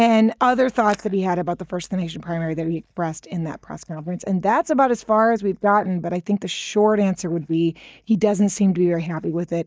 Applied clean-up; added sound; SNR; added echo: neural mask model DeepFilterNet 3.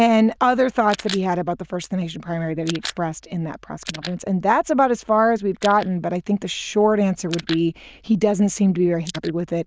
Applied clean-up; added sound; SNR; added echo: neural diffusion model UNIVERSE++.